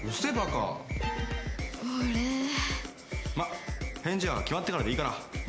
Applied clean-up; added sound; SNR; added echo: none; Bowed string instrument; 13 dB; none.